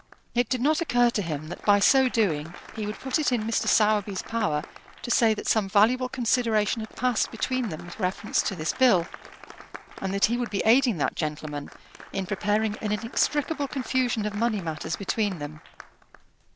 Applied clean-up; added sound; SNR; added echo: none; Applause; 17 dB; none.